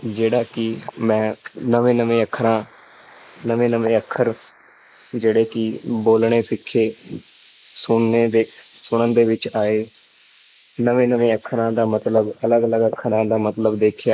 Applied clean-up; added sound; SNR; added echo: neural mask model Resemble Enhance denoiser.